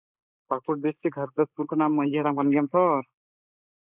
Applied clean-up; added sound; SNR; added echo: neural mask model Resemble Enhance denoiser.